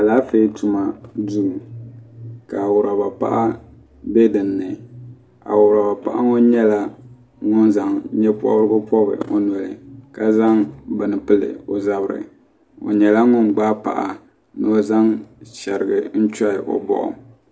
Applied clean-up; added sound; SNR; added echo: none; none; none; none.